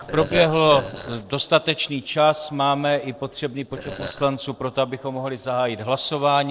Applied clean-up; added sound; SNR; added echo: neural separator model SepFormer DNS4.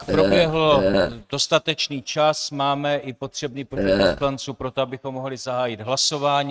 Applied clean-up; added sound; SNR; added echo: neural mask model RNNoise.